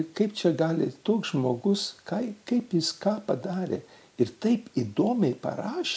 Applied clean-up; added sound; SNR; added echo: none; none; none; none.